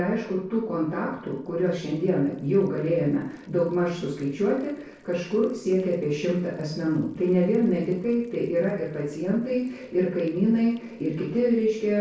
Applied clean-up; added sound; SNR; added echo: neural separator model SepFormer DNS4.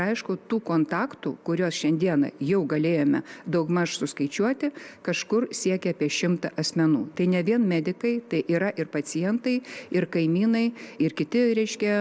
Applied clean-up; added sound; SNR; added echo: none; none; none; none.